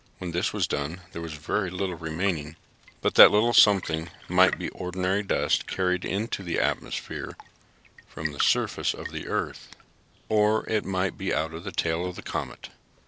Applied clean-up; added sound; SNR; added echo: none; Tap / Fill (with liquid) / Trickle, dribble / Chirp, tweet / Engine; 17 dB; none.